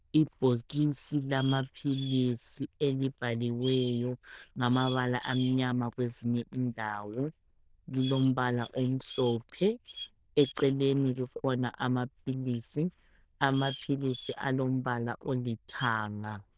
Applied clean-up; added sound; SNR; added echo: neural diffusion model UNIVERSE++.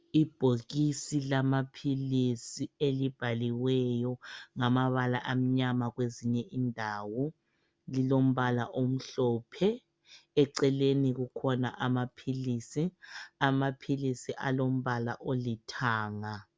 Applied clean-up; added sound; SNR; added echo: none; none; none; none.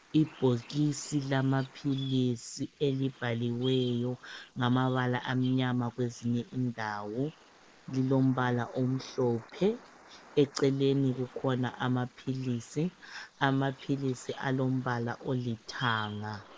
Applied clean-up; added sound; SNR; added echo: neural mask model Resemble Enhance denoiser.